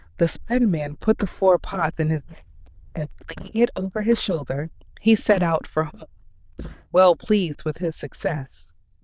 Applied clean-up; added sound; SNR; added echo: neural diffusion model UNIVERSE++.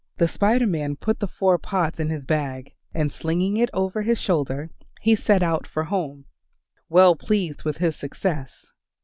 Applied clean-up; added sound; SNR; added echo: none; none; none; none.